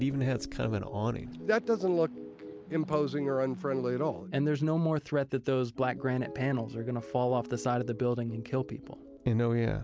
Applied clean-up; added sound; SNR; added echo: none; none; none; none.